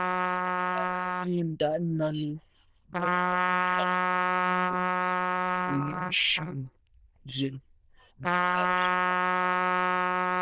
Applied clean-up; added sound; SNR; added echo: neural diffusion model UNIVERSE++.